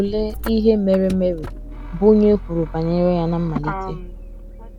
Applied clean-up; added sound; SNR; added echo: none; Motor vehicle (road); 11 dB; none.